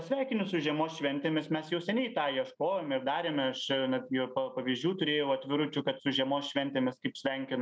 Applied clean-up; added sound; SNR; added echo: none; none; none; none.